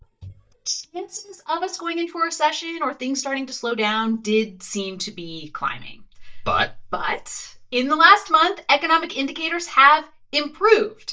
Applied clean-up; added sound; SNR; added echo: neural mask model DeepFilterNet 3.